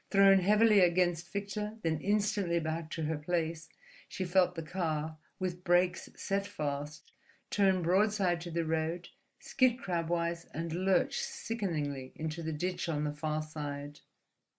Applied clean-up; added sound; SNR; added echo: none; none; none; none.